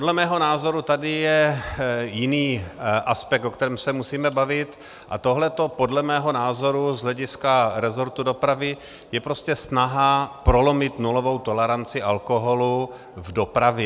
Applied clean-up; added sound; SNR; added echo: none; none; none; none.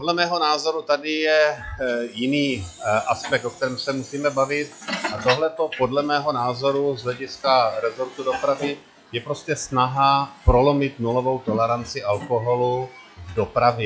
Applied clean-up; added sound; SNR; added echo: classical method log-MMSE.